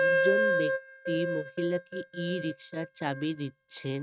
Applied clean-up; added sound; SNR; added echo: neural mask model RNNoise.